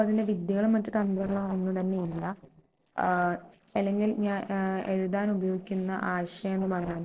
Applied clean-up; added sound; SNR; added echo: neural separator model SepFormer DNS4.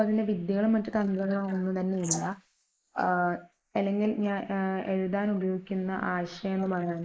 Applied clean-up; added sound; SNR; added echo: neural mask model Resemble Enhance denoiser.